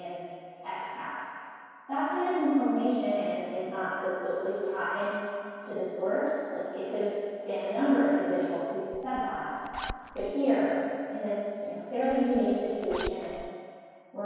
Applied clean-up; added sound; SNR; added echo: none; Zipper (clothing); 12 dB; reverberation time 2.2 s.